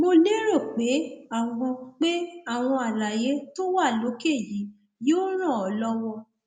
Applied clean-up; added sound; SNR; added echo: none; none; none; none.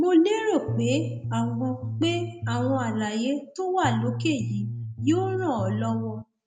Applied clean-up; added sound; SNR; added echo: none; Bass guitar; 5 dB; none.